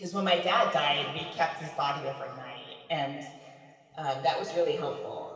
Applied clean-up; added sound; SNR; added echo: none; none; none; reverberation time 2.4 s.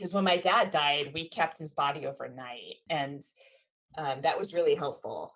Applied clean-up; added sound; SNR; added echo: none; none; none; none.